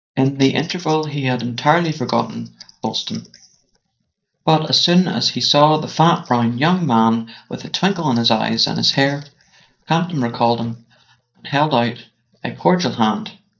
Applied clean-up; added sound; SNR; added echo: neural mask model DeepFilterNet 3.